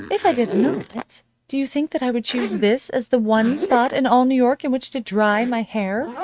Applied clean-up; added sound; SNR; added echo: neural mask model RNNoise.